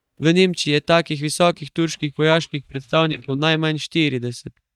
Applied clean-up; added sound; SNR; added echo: neural mask model DeepFilterNet 3.